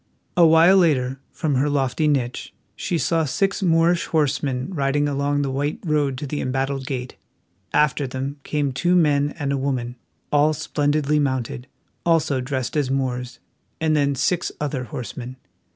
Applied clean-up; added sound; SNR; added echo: none; none; none; none.